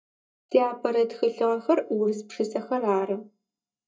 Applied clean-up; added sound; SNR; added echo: neural mask model DeepFilterNet 3.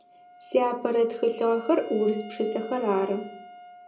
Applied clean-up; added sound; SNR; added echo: none; Wind instrument, woodwind instrument; 19 dB; reverberation time 0.5 s.